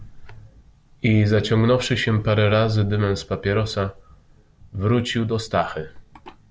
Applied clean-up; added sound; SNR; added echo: none; none; none; none.